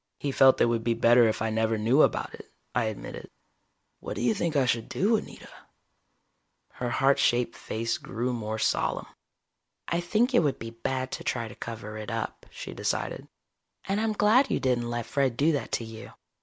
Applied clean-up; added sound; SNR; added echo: none; none; none; none.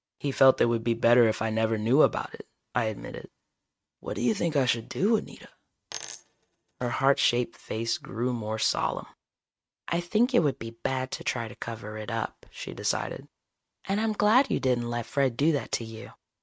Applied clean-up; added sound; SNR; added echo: neural mask model RNNoise.